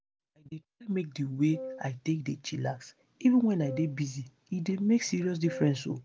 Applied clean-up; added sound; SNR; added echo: none; Wind instrument, woodwind instrument; 12 dB; none.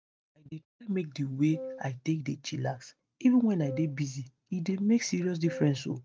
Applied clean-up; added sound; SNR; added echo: neural mask model RNNoise.